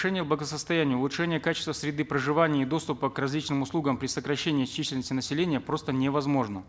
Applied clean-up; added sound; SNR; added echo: none; none; none; none.